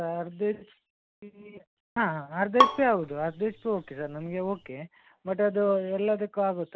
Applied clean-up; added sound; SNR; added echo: none; Bowed string instrument; 0 dB; none.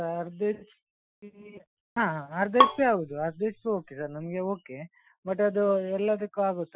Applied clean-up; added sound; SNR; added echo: classical method Wiener filter.